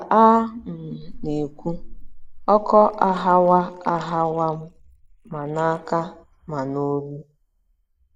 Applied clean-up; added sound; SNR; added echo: neural mask model Resemble Enhance denoiser.